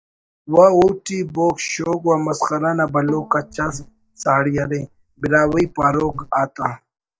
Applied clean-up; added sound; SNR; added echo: neural mask model DeepFilterNet 3.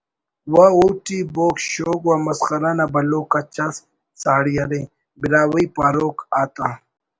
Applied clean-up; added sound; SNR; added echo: none; none; none; none.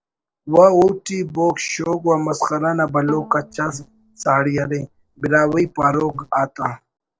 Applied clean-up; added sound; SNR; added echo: neural separator model SepFormer DNS4.